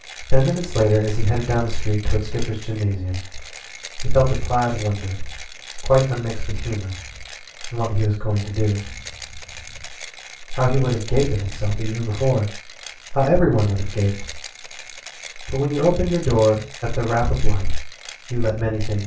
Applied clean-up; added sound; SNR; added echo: none; Mechanisms; 19 dB; reverberation time 0.3 s.